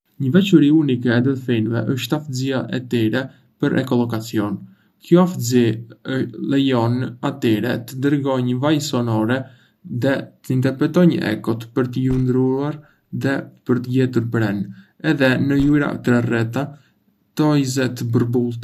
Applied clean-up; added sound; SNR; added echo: none; Car; 19 dB; none.